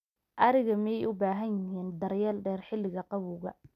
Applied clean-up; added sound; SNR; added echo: none; none; none; none.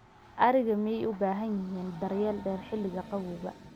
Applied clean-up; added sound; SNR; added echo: none; Train; 18 dB; none.